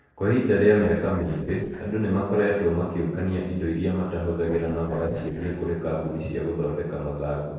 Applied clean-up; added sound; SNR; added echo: neural separator model SepFormer DNS4.